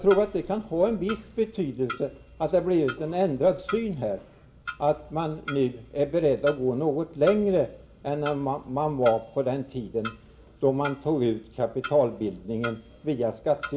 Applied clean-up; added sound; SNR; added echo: none; Clock; 16 dB; reverberation time 0.4 s.